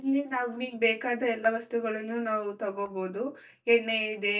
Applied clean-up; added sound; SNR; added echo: neural mask model DeepFilterNet 3.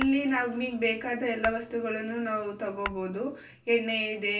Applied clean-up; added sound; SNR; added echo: none; Tap / Glass; 14 dB; reverberation time 0.3 s.